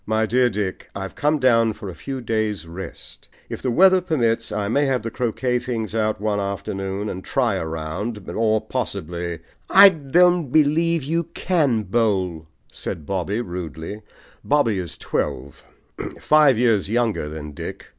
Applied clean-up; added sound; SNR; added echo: none; none; none; none.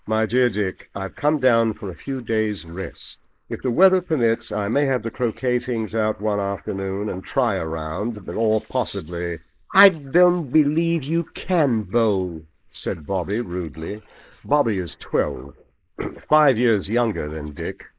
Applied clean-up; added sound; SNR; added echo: neural mask model Resemble Enhance denoiser.